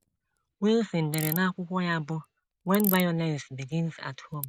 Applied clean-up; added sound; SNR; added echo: none; Ratchet, pawl; 13 dB; none.